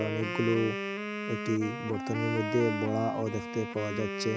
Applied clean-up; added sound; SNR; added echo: none; Wind instrument, woodwind instrument; 4 dB; none.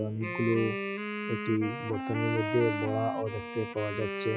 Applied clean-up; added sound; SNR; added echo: classical method log-MMSE.